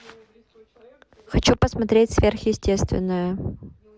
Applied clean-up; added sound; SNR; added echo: none; none; none; none.